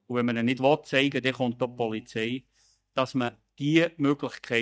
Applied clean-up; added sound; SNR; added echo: neural mask model DeepFilterNet 3.